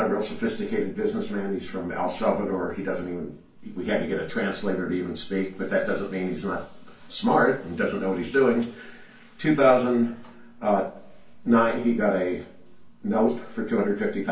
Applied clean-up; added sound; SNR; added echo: none; none; none; reverberation time 0.3 s.